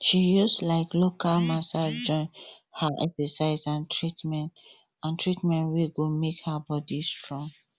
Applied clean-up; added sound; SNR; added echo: none; none; none; none.